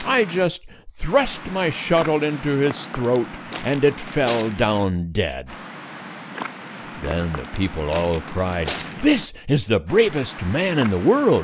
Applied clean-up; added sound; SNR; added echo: none; Waves, surf / Wind; 12 dB; none.